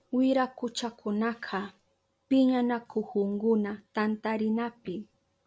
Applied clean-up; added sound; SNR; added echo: none; none; none; none.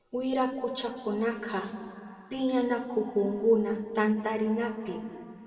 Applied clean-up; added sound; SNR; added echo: none; none; none; reverberation time 2.5 s.